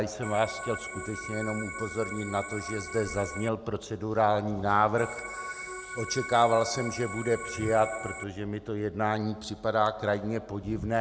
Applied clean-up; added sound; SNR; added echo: none; Organ; 9 dB; none.